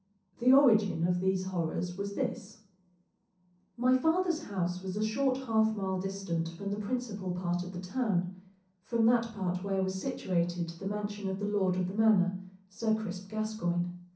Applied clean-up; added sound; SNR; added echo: none; none; none; reverberation time 0.6 s.